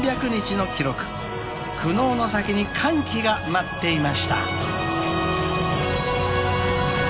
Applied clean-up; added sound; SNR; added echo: none; Writing; 18 dB; none.